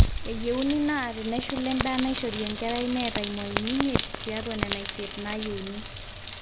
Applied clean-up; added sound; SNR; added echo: none; Rain; 1 dB; none.